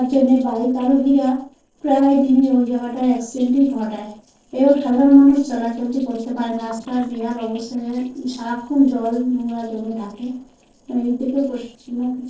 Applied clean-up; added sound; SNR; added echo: neural separator model SepFormer DNS4.